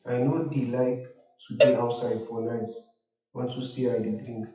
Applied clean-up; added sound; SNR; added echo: classical method WPE with log-MMSE.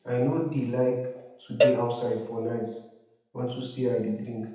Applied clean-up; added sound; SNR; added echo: none; Cowbell; 0 dB; reverberation time 0.8 s.